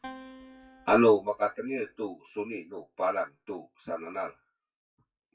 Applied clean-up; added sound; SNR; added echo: classical method WPE with log-MMSE.